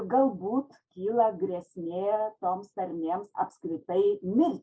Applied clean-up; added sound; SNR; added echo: none; none; none; none.